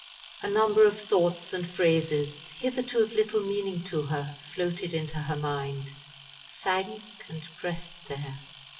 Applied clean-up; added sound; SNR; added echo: none; Camera; 18 dB; reverberation time 0.8 s.